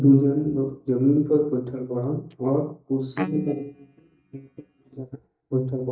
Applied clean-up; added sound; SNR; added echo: neural mask model DeepFilterNet 3.